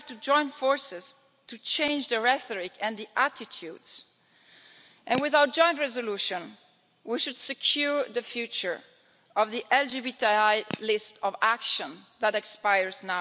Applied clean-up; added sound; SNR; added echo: none; Crack / Crackle; 10 dB; none.